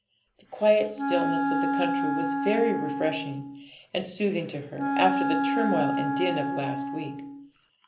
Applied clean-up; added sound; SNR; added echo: none; Wind instrument, woodwind instrument; 0 dB; reverberation time 0.5 s.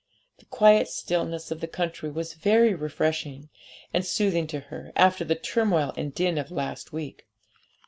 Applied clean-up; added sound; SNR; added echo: none; none; none; none.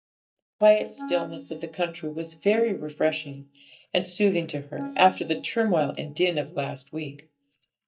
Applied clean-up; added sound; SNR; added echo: neural mask model DeepFilterNet 3.